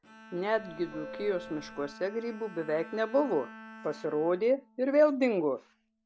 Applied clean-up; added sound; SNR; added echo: none; Bowed string instrument + Subway, metro, underground / Doorbell; 17 dB; none.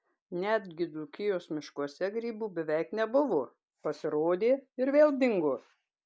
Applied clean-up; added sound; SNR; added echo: none; none; none; none.